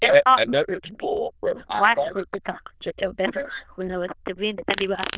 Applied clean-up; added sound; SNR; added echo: neural diffusion model UNIVERSE++.